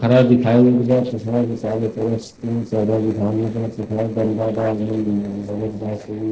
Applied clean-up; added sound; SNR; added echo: neural separator model SepFormer DNS4.